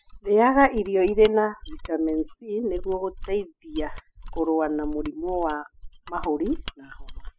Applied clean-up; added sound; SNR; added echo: classical method spectral subtraction.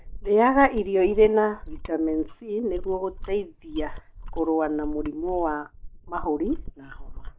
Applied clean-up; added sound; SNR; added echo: neural mask model Resemble Enhance denoiser.